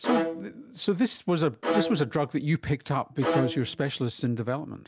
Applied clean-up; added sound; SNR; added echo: none; Bowed string instrument; 5 dB; none.